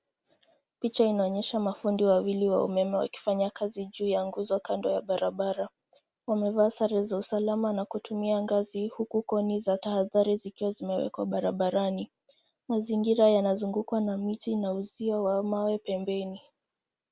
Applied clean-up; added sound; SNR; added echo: none; none; none; none.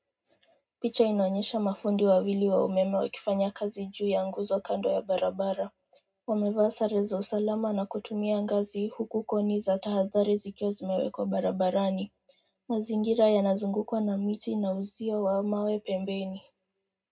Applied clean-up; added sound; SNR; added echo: none; none; none; reverberation time 0.2 s.